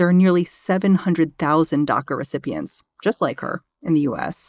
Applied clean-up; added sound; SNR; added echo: neural mask model Resemble Enhance denoiser.